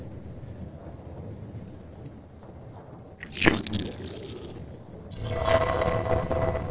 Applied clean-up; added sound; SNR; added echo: neural separator model SepFormer DNS4.